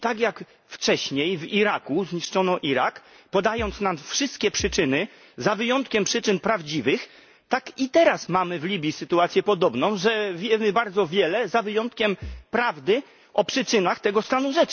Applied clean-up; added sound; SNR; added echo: none; Bass drum; 15 dB; none.